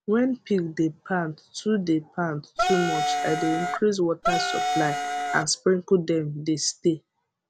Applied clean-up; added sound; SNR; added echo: none; Wind instrument, woodwind instrument; 1 dB; none.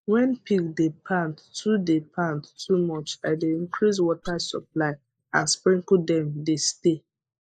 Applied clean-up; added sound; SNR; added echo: neural mask model Resemble Enhance denoiser.